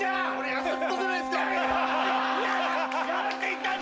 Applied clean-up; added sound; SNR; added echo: none; Wind instrument, woodwind instrument; 4 dB; none.